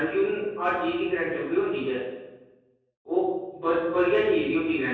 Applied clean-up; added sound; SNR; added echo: none; none; none; reverberation time 1.3 s.